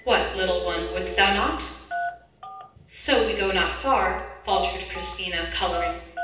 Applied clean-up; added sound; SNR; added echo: none; Telephone; 10 dB; reverberation time 0.9 s.